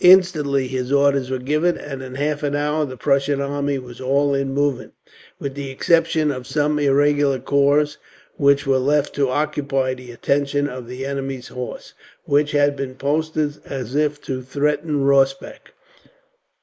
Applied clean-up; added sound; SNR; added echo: neural mask model Resemble Enhance denoiser.